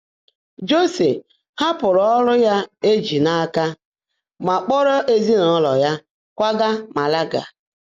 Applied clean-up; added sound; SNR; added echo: none; none; none; none.